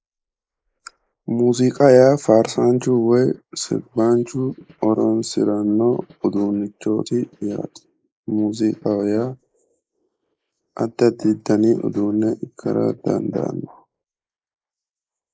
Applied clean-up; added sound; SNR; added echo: neural mask model Resemble Enhance denoiser.